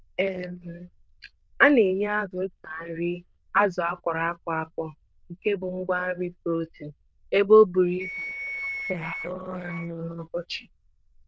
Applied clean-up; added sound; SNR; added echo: neural diffusion model UNIVERSE++.